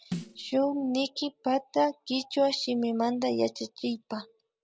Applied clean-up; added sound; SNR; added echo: none; Snare drum; 12 dB; none.